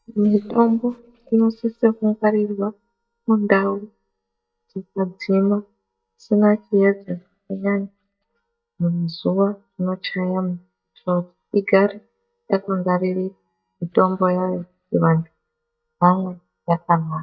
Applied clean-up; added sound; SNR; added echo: neural mask model DeepFilterNet 3.